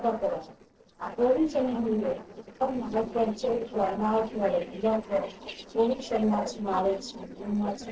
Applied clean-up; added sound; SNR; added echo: neural separator model SepFormer DNS4.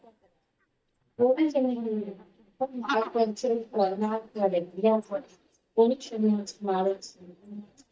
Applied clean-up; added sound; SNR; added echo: neural mask model DeepFilterNet 3.